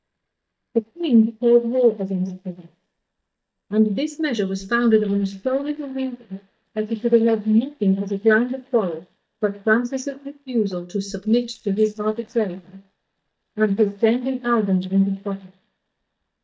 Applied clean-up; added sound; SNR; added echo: neural mask model DeepFilterNet 3.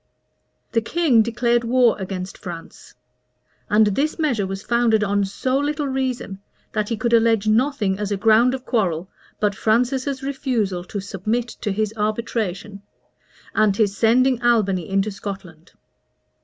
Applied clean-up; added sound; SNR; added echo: none; none; none; none.